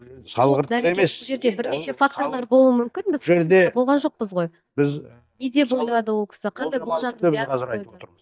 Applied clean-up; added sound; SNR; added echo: neural mask model DeepFilterNet 3.